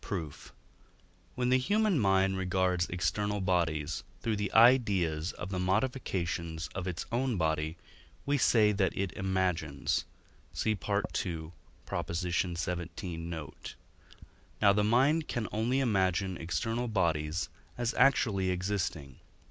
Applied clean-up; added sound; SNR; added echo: none; none; none; none.